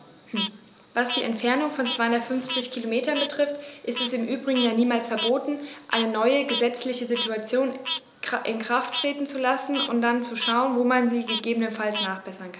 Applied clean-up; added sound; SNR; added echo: none; Frog; 9 dB; none.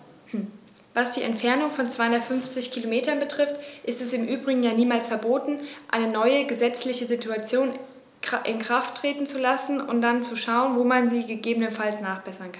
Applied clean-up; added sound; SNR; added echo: none; none; none; none.